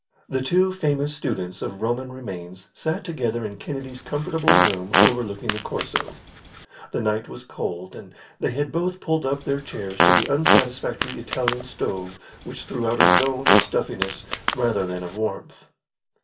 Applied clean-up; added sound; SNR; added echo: none; Fart; -3 dB; reverberation time 0.2 s.